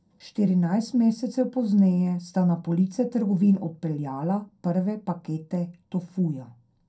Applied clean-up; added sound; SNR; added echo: none; none; none; reverberation time 0.2 s.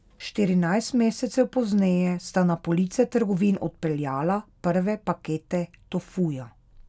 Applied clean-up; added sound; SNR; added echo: none; none; none; none.